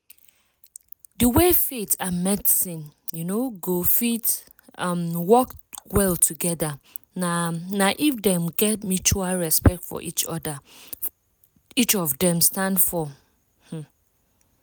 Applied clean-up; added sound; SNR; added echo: none; none; none; none.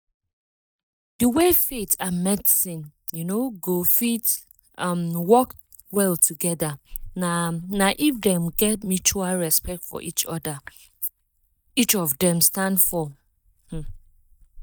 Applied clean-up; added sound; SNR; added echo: neural mask model DeepFilterNet 3.